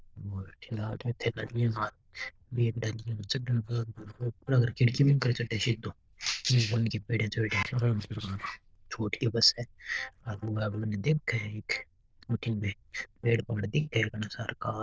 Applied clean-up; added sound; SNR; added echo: neural diffusion model UNIVERSE++.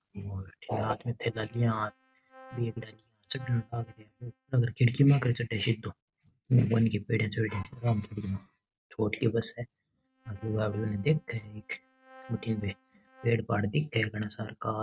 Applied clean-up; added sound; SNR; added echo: neural mask model RNNoise.